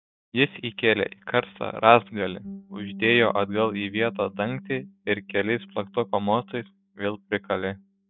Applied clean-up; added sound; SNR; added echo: neural mask model DeepFilterNet 3.